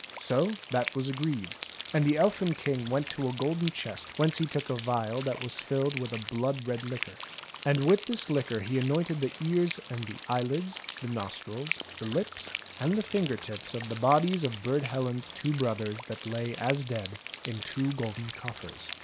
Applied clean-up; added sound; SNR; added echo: none; Rain; 12 dB; none.